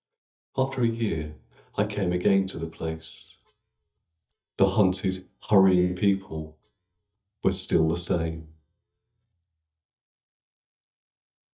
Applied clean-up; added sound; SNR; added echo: neural mask model DeepFilterNet 3.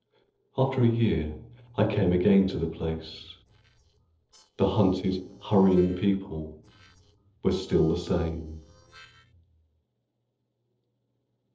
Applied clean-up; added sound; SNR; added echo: neural separator model SepFormer DNS4.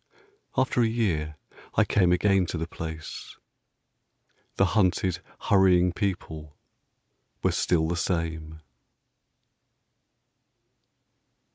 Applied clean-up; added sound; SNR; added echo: none; none; none; none.